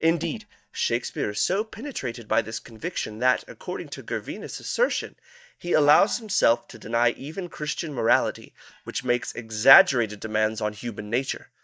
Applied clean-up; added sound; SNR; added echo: neural mask model DeepFilterNet 3.